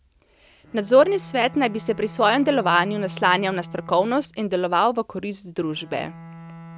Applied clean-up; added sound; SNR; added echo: none; Bowed string instrument; 18 dB; none.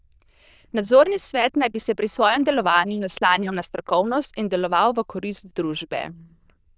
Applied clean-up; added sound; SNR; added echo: neural diffusion model UNIVERSE++.